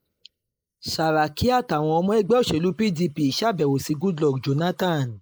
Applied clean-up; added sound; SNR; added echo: neural mask model Resemble Enhance denoiser.